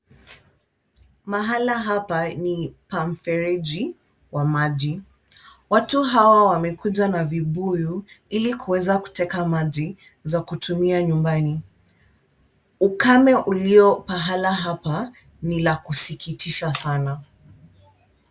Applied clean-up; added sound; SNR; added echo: none; none; none; none.